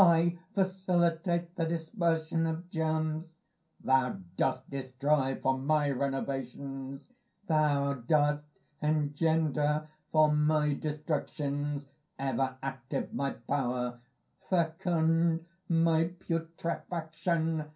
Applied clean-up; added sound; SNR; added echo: none; none; none; reverberation time 0.3 s.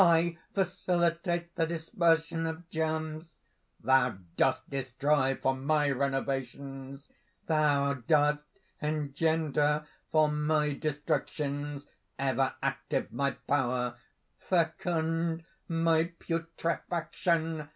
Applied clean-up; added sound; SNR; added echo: none; none; none; none.